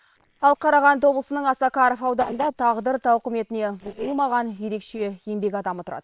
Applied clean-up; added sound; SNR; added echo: neural separator model SepFormer WHAM!.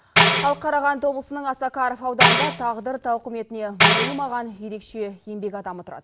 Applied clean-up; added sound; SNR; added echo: none; Tambourine; -3 dB; none.